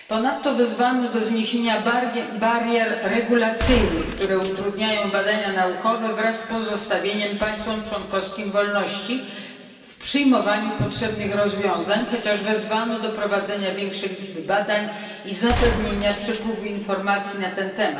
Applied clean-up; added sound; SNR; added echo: none; Gunshot, gunfire; 5 dB; reverberation time 2.3 s.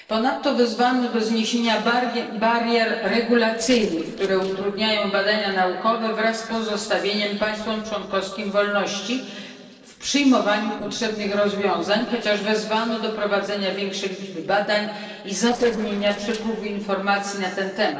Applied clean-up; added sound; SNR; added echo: neural separator model SepFormer DNS4.